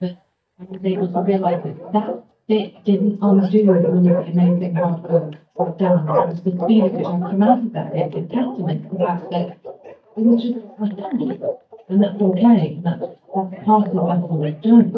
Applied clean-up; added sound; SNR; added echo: neural mask model DeepFilterNet 3.